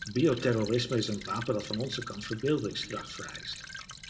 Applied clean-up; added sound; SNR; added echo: none; Stream / Trickle, dribble; 13 dB; reverberation time 0.9 s.